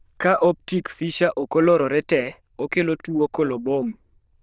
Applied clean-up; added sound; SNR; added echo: neural diffusion model UNIVERSE++.